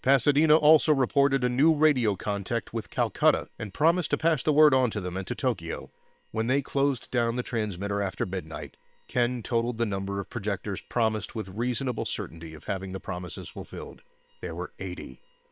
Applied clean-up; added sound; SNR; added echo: neural separator model SepFormer WHAM!.